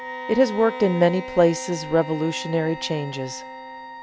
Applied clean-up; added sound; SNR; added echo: none; Wind instrument, woodwind instrument + Bowed string instrument; 12 dB; none.